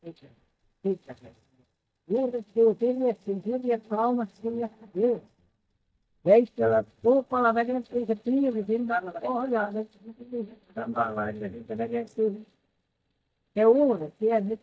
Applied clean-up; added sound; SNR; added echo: neural mask model DeepFilterNet 3.